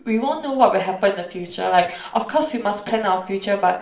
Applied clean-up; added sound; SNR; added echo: neural separator model SepFormer DNS4.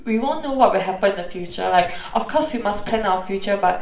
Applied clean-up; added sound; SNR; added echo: none; Thunder / Wind / Bird vocalization, bird call, bird song; 12 dB; reverberation time 0.8 s.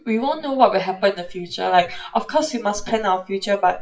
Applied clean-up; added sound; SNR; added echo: classical method WPE with log-MMSE.